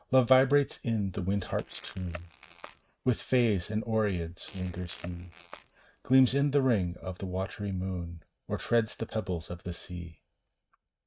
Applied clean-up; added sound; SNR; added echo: neural mask model RNNoise.